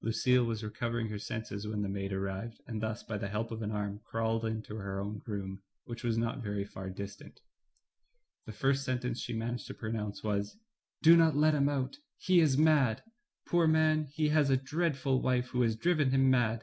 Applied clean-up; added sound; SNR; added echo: none; none; none; none.